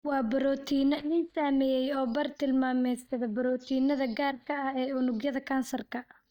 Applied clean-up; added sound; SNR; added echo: neural mask model DeepFilterNet 3.